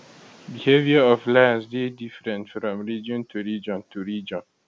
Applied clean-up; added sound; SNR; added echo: none; none; none; none.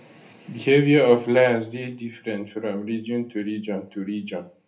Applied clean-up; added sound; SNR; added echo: none; none; none; reverberation time 0.3 s.